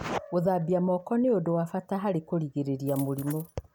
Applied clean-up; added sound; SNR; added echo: none; Coin (dropping); 18 dB; none.